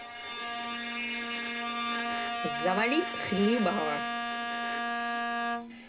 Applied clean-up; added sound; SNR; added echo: none; Bowed string instrument; 0 dB; reverberation time 0.2 s.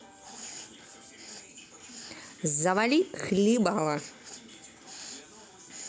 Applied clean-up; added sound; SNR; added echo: none; none; none; none.